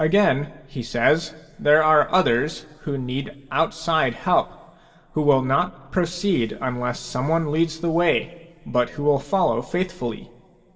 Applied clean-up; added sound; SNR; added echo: none; none; none; reverberation time 1.5 s.